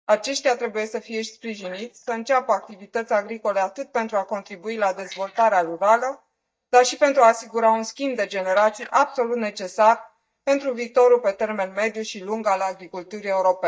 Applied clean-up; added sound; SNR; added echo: neural mask model DeepFilterNet 3.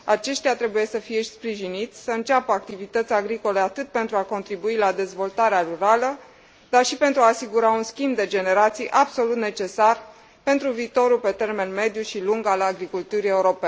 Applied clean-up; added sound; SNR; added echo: none; none; none; none.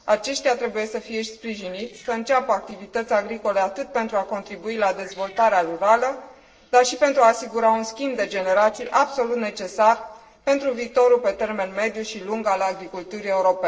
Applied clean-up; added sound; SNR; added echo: neural separator model SepFormer DNS4.